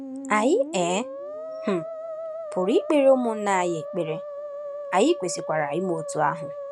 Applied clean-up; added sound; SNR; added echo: none; Musical instrument; 9 dB; none.